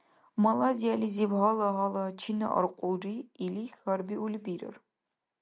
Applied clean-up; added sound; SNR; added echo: none; none; none; none.